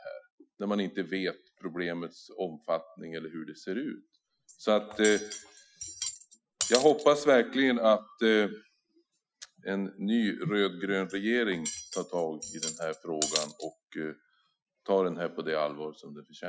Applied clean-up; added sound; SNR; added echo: classical method Wiener filter.